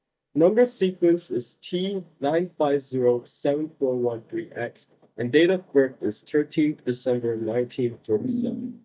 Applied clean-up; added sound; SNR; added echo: neural mask model DeepFilterNet 3.